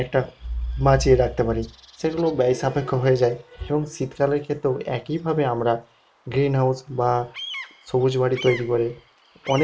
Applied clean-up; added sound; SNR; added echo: none; Bird vocalization, bird call, bird song; 20 dB; reverberation time 0.2 s.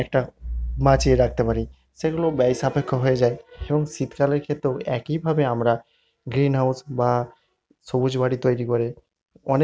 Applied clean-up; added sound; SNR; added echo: none; none; none; none.